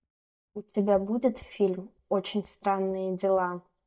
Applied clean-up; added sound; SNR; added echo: neural mask model DeepFilterNet 3.